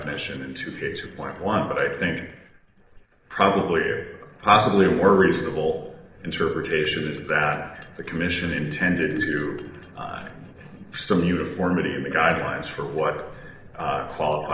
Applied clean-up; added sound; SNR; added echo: neural separator model SepFormer DNS4.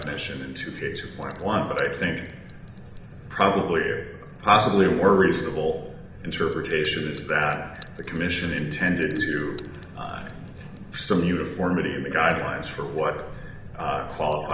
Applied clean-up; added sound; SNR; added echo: none; Bell; 5 dB; reverberation time 0.8 s.